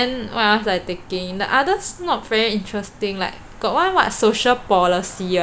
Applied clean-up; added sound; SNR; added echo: none; none; none; none.